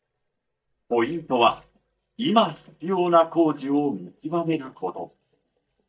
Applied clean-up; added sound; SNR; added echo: neural mask model DeepFilterNet 3.